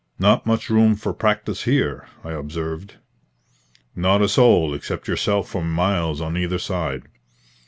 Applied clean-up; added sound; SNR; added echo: none; none; none; none.